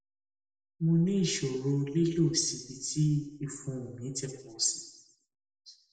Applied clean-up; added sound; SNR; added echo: none; none; none; reverberation time 0.7 s.